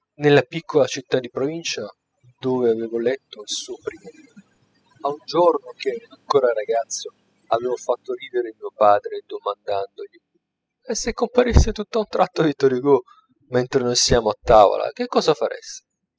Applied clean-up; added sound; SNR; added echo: classical method spectral subtraction.